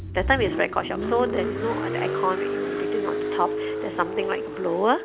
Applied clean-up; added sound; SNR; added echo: none; Car; 2 dB; none.